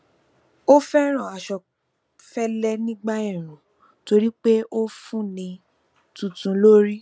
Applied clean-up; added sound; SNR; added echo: none; none; none; none.